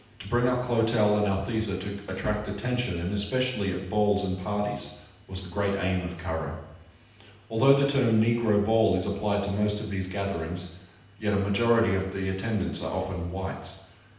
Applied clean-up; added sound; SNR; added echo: none; none; none; reverberation time 0.9 s.